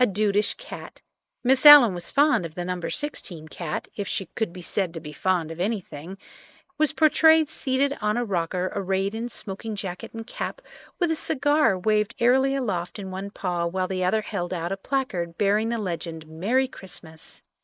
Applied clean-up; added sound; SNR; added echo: neural mask model Resemble Enhance denoiser.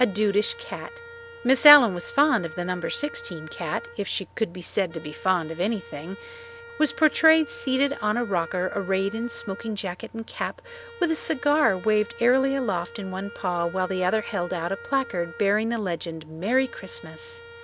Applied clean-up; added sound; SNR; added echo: none; Wind instrument, woodwind instrument; 17 dB; none.